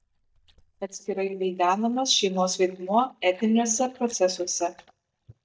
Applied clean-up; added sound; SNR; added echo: neural mask model DeepFilterNet 3.